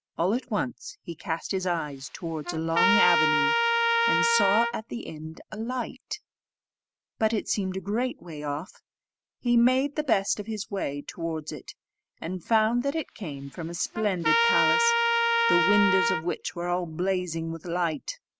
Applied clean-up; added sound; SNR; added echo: none; Trumpet; -2 dB; none.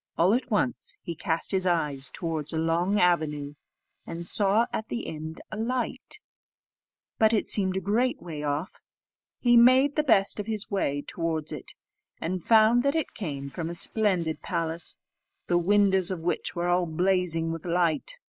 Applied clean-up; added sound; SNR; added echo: neural mask model Resemble Enhance denoiser.